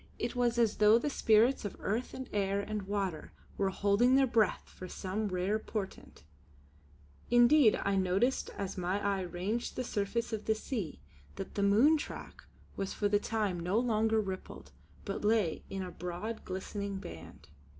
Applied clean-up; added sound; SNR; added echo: none; none; none; none.